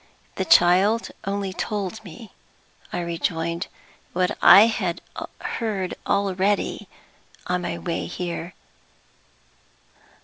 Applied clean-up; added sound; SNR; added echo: none; none; none; none.